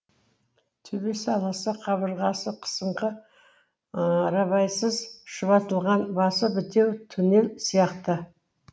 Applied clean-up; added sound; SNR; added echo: none; none; none; none.